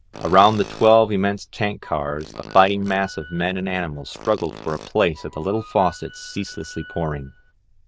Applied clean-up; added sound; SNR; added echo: neural diffusion model UNIVERSE++.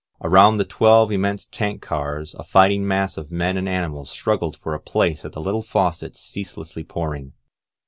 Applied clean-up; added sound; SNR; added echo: none; none; none; none.